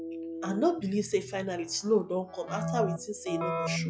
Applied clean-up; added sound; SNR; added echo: classical method log-MMSE.